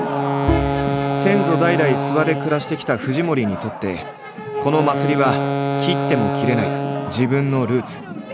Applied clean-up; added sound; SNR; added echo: none; Wind instrument, woodwind instrument + Bowed string instrument; 2 dB; none.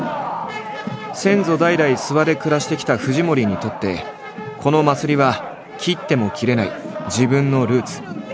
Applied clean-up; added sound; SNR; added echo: none; none; none; none.